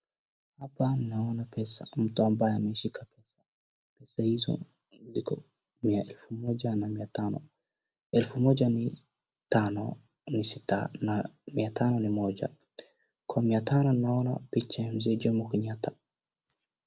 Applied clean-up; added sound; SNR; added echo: none; none; none; none.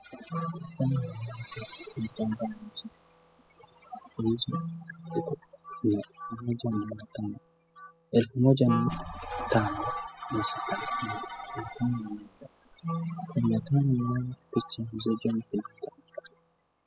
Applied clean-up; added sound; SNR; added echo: classical method spectral subtraction.